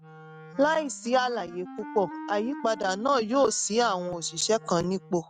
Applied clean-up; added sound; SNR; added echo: neural mask model RNNoise.